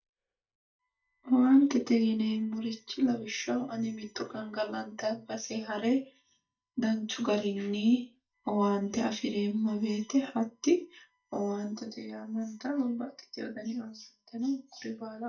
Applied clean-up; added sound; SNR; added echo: neural mask model DeepFilterNet 3.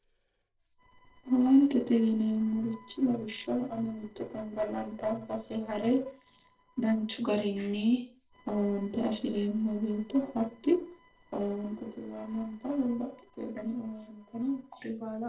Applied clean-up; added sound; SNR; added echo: neural separator model SepFormer DNS4.